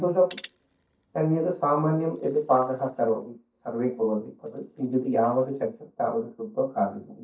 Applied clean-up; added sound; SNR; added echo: neural mask model DeepFilterNet 3.